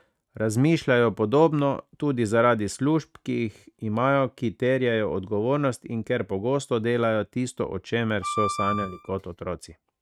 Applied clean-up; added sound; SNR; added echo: neural mask model RNNoise.